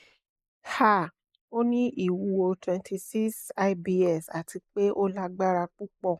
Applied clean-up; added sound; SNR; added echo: neural mask model Resemble Enhance denoiser.